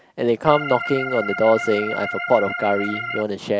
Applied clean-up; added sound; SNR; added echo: none; Organ; 7 dB; none.